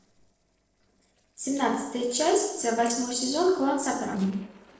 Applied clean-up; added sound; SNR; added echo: neural separator model SepFormer DNS4.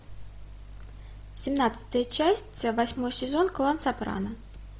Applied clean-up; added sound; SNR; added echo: none; none; none; none.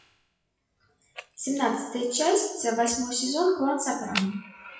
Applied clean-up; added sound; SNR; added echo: classical method WPE with log-MMSE.